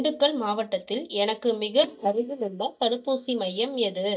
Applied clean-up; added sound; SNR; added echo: neural mask model DeepFilterNet 3.